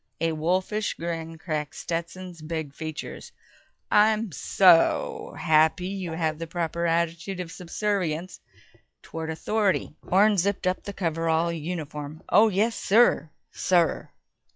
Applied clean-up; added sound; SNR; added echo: classical method log-MMSE.